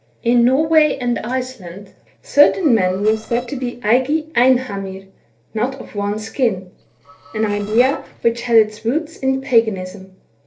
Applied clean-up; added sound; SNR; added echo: neural separator model SepFormer DNS4.